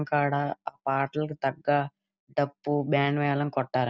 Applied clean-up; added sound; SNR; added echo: none; none; none; none.